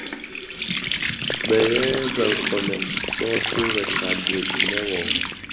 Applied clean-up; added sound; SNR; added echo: none; Water tap, faucet; -2 dB; none.